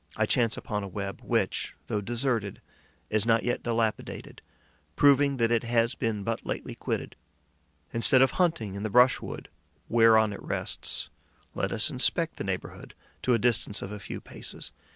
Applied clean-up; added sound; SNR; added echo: none; none; none; none.